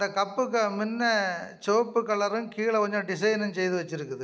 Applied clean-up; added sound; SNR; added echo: none; none; none; none.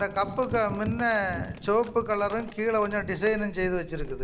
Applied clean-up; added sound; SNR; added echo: none; Thunder / Wind + Drip; 10 dB; none.